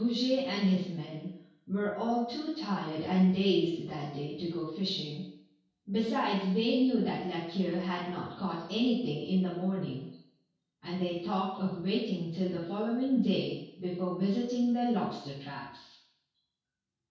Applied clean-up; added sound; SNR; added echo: none; none; none; reverberation time 0.6 s.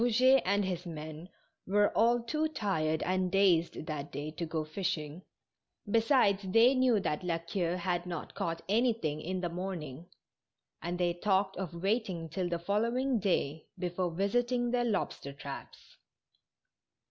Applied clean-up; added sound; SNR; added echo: none; none; none; none.